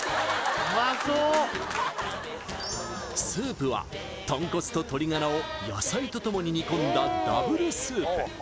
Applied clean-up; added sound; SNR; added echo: none; none; none; none.